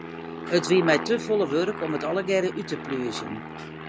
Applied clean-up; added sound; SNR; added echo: none; Aircraft; 9 dB; none.